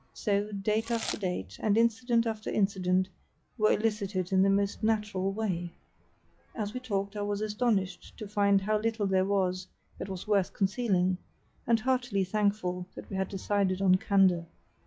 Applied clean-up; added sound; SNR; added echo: classical method log-MMSE.